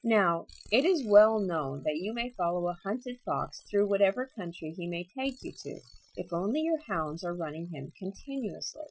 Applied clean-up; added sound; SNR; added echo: classical method Wiener filter.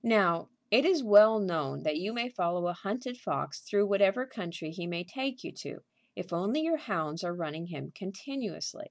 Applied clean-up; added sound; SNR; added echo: none; none; none; none.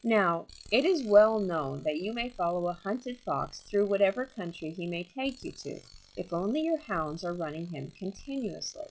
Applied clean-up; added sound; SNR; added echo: classical method log-MMSE.